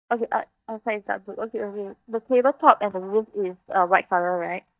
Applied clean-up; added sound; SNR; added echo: neural mask model DeepFilterNet 3.